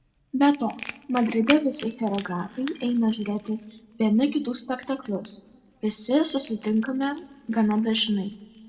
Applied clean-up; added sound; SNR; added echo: none; Crackle; 13 dB; reverberation time 0.8 s.